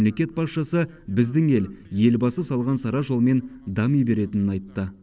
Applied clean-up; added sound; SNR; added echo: none; none; none; none.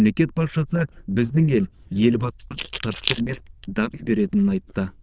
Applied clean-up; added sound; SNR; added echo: neural diffusion model UNIVERSE++.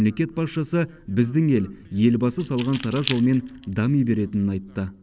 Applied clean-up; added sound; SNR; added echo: none; Keys jangling; 16 dB; none.